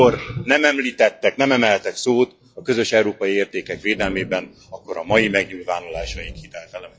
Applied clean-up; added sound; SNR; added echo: classical method log-MMSE.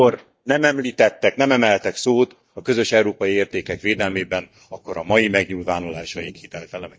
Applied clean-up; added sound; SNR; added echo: neural mask model DeepFilterNet 3.